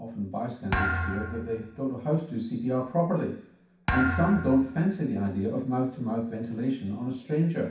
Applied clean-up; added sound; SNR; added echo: none; Thump, thud; 4 dB; reverberation time 0.6 s.